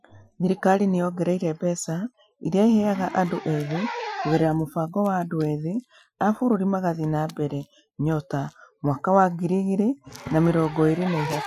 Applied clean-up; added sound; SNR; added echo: classical method Wiener filter.